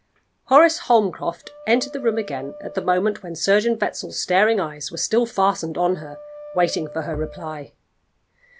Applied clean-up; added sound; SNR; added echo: none; Wind instrument, woodwind instrument; 19 dB; none.